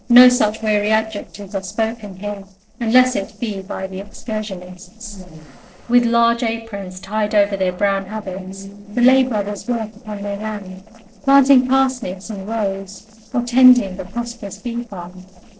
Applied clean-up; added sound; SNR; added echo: neural separator model SepFormer DNS4.